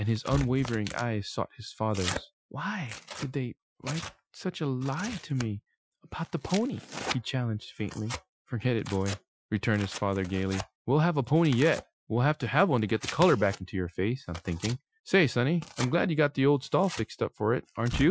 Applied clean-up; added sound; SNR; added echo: classical method Wiener filter.